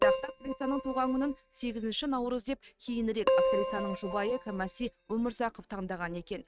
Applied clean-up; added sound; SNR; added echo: neural mask model RNNoise.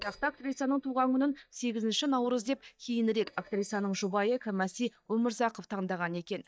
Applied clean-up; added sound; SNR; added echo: neural mask model DeepFilterNet 3.